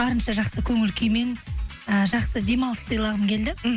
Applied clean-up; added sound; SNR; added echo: none; none; none; none.